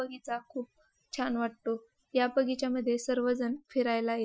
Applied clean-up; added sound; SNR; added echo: classical method Wiener filter.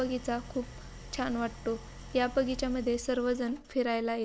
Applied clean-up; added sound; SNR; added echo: none; Idling; 15 dB; none.